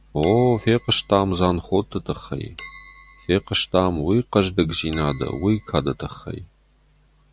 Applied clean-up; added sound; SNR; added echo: none; Chink, clink; 18 dB; none.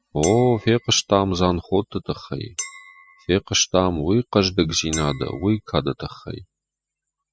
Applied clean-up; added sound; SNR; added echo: classical method spectral subtraction.